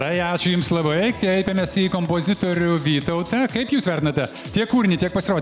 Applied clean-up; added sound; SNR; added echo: none; none; none; none.